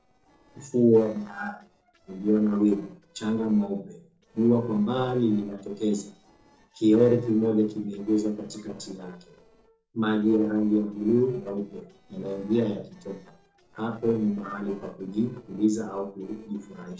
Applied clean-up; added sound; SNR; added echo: neural separator model SepFormer DNS4.